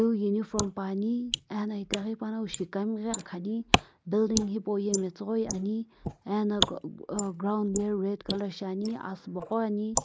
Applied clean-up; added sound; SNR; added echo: neural mask model Resemble Enhance denoiser.